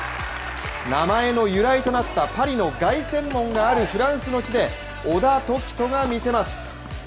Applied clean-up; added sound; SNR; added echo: none; none; none; none.